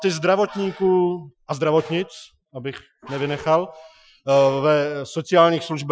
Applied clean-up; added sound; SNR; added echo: classical method Wiener filter.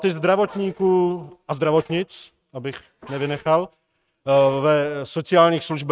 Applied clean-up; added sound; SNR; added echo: neural mask model RNNoise.